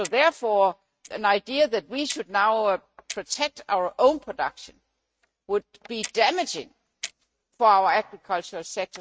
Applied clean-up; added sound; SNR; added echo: neural mask model RNNoise.